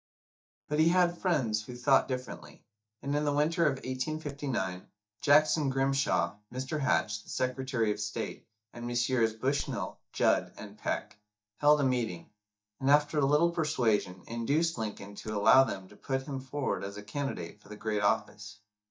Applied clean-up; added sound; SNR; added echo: neural mask model DeepFilterNet 3.